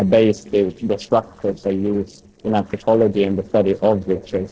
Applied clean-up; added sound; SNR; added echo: neural separator model SepFormer DNS4.